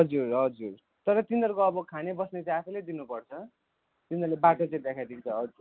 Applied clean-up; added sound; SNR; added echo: none; none; none; none.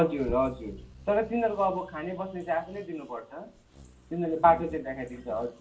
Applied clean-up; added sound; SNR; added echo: none; Bird vocalization, bird call, bird song; 18 dB; reverberation time 0.3 s.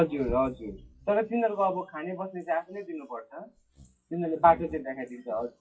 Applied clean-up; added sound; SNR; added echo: classical method WPE with log-MMSE.